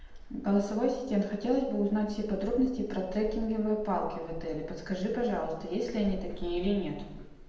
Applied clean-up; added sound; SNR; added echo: none; Cricket; 12 dB; reverberation time 0.8 s.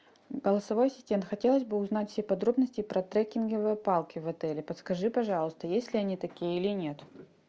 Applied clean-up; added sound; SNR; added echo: none; none; none; none.